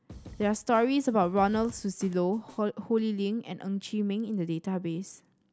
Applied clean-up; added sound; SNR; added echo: none; Snare drum / Drum kit; 20 dB; none.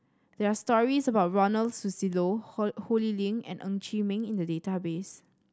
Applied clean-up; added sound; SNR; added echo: none; none; none; none.